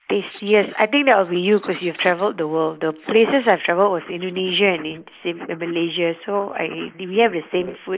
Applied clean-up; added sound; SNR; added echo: neural mask model Resemble Enhance denoiser.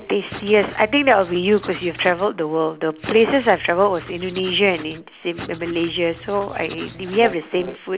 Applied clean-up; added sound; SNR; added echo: none; Writing; 18 dB; none.